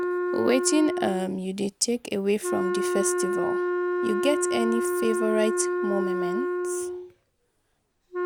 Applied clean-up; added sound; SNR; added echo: none; Wind instrument, woodwind instrument; -1 dB; none.